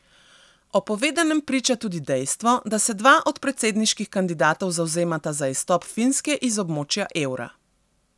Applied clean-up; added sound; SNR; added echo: none; none; none; none.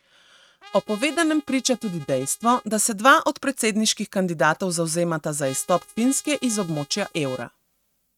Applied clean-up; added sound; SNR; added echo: neural mask model RNNoise.